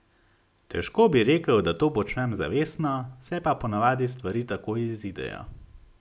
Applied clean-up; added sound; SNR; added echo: none; none; none; none.